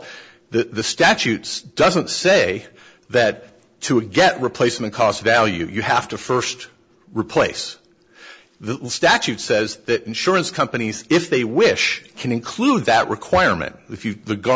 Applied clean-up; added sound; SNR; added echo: none; none; none; none.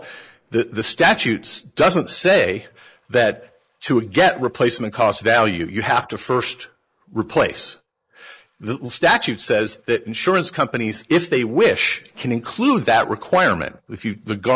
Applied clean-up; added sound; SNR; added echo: neural mask model Resemble Enhance denoiser.